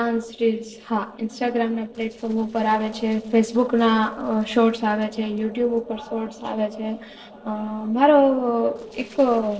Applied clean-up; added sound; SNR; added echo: neural separator model SepFormer DNS4.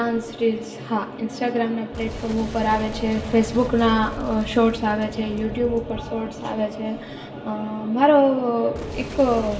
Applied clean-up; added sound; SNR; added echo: none; Boom; 15 dB; reverberation time 0.8 s.